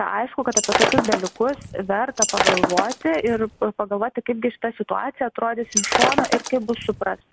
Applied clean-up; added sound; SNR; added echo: none; Shatter; -1 dB; none.